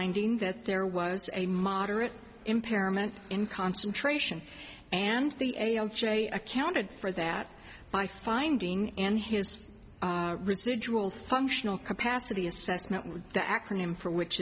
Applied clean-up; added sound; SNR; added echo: none; none; none; none.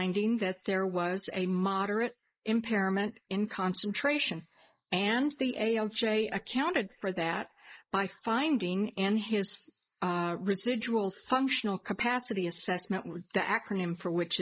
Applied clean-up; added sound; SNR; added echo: neural mask model Resemble Enhance denoiser.